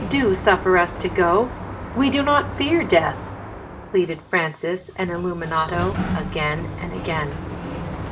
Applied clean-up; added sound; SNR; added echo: none; Sliding door; 8 dB; none.